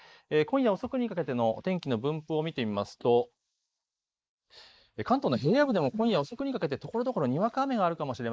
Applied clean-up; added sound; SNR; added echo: neural mask model Resemble Enhance denoiser.